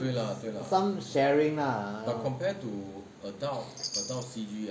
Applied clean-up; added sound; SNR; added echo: none; Chime; 10 dB; none.